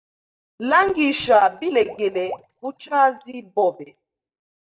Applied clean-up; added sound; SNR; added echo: neural mask model DeepFilterNet 3.